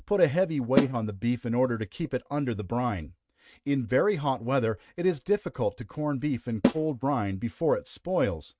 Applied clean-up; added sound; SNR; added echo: neural mask model RNNoise.